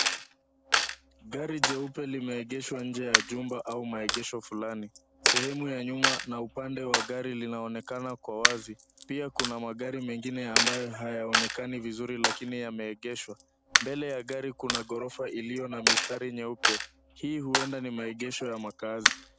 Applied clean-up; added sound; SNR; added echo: none; Coin (dropping); -3 dB; none.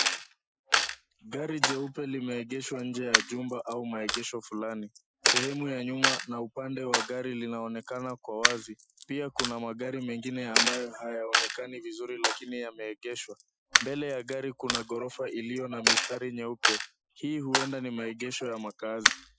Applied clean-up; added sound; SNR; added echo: classical method Wiener filter.